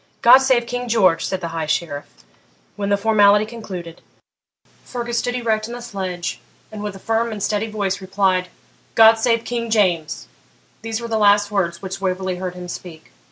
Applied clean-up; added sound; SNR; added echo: none; none; none; none.